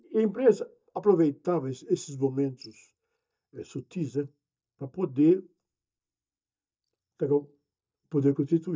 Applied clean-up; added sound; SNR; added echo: neural mask model DeepFilterNet 3.